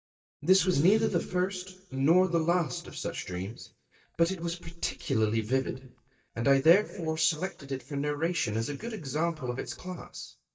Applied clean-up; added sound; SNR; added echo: neural mask model DeepFilterNet 3.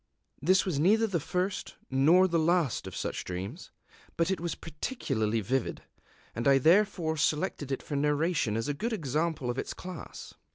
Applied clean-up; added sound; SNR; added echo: none; none; none; none.